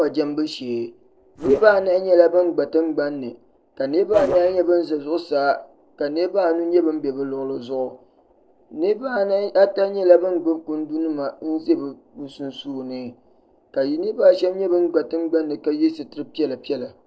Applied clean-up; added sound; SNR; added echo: neural separator model SepFormer DNS4.